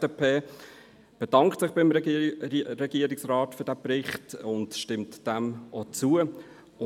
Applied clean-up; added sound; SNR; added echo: none; none; none; none.